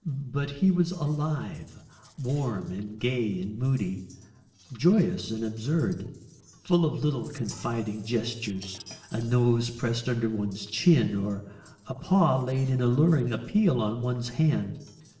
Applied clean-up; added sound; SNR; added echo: neural separator model SepFormer DNS4.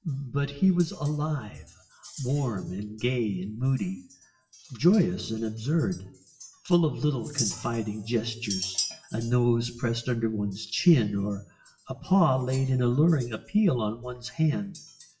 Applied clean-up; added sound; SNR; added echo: classical method WPE with log-MMSE.